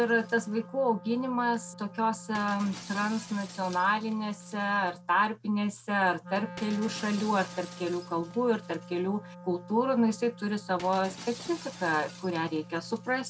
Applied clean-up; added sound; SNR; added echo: none; Wind instrument, woodwind instrument + Shatter; 16 dB; none.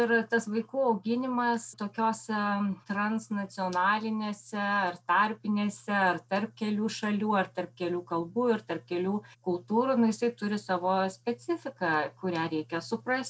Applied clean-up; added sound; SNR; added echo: none; none; none; none.